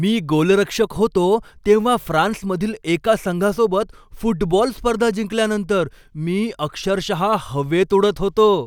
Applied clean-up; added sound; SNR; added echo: none; none; none; none.